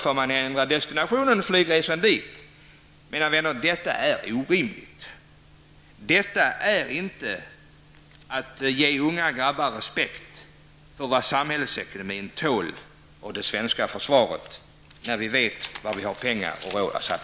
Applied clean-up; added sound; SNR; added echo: none; none; none; none.